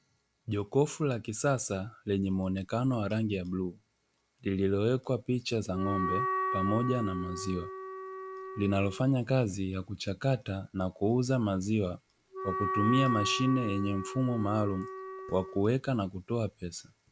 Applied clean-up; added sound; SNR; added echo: none; Wind instrument, woodwind instrument; 5 dB; none.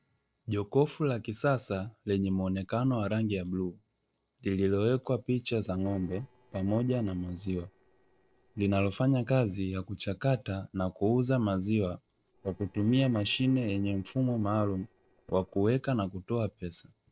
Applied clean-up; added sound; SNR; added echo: neural separator model SepFormer DNS4.